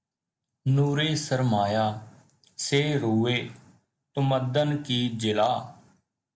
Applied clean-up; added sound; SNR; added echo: none; none; none; none.